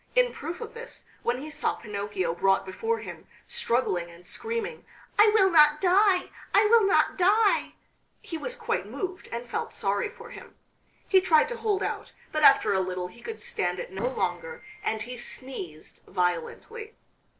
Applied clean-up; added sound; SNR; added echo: neural separator model SepFormer DNS4.